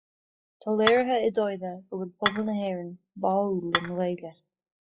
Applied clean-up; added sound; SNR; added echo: classical method log-MMSE.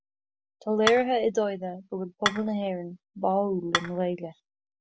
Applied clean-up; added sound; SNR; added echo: none; Dishes, pots, and pans / Chink, clink; 2 dB; none.